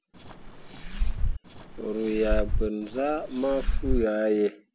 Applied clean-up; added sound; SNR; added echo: none; Fireworks; -1 dB; none.